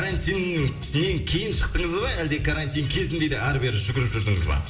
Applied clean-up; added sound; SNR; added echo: none; none; none; reverberation time 1.2 s.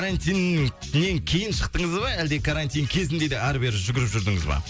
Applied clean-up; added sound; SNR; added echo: none; none; none; none.